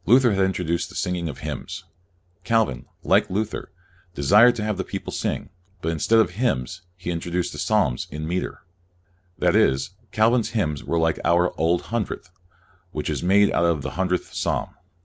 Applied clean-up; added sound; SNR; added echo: none; none; none; none.